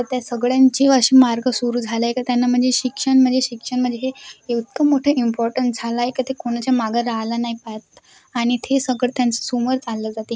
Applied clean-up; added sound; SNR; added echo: none; none; none; none.